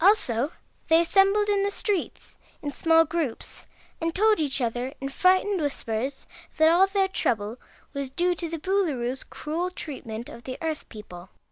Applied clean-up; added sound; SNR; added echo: none; none; none; none.